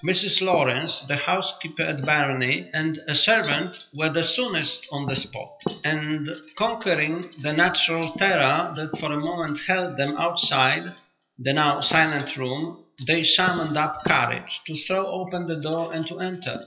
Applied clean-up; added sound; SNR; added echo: classical method WPE with log-MMSE.